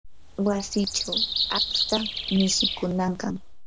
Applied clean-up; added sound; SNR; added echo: none; Bird vocalization, bird call, bird song; 2 dB; none.